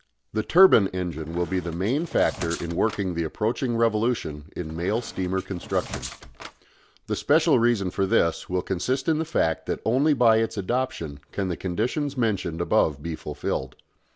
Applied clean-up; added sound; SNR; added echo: none; Squeak; 15 dB; none.